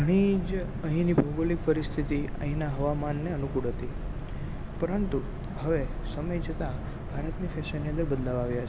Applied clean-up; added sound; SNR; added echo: none; Boat, Water vehicle; 4 dB; none.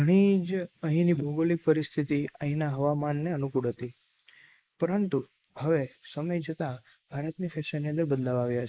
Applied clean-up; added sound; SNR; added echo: neural mask model Resemble Enhance denoiser.